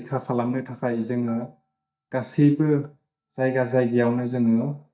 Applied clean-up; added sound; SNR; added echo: neural mask model DeepFilterNet 3.